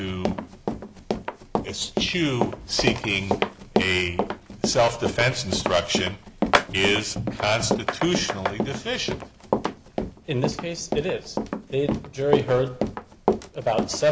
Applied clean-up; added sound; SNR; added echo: none; Run; 2 dB; none.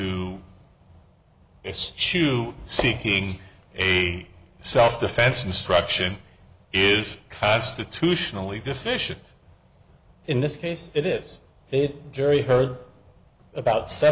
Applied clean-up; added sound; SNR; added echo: none; none; none; none.